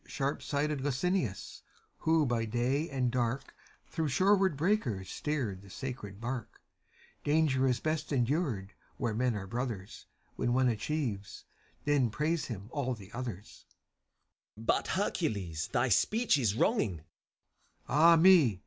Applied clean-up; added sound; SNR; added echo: none; none; none; none.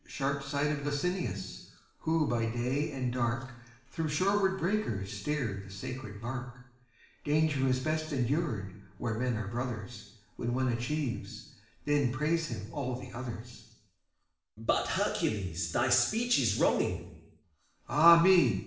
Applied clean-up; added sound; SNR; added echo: none; none; none; reverberation time 0.7 s.